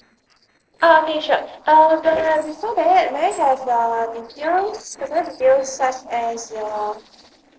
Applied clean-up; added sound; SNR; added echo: neural separator model SepFormer DNS4.